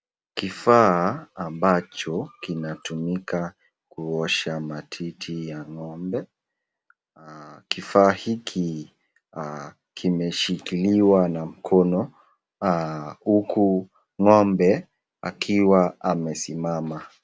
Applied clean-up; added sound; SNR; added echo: none; none; none; none.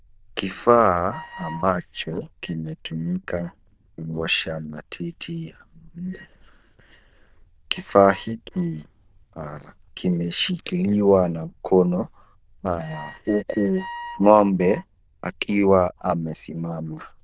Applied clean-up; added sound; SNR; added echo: neural diffusion model UNIVERSE++.